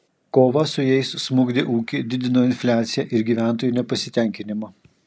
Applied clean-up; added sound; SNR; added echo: none; none; none; none.